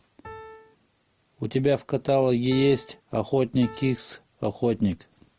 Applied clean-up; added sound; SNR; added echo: none; Piano; 17 dB; none.